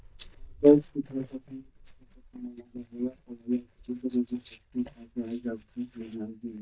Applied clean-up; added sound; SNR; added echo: neural mask model DeepFilterNet 3.